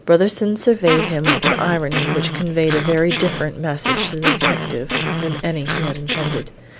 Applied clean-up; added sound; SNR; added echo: none; Growling; 2 dB; none.